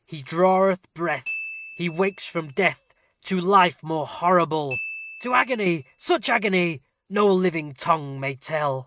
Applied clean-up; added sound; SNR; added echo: neural mask model RNNoise.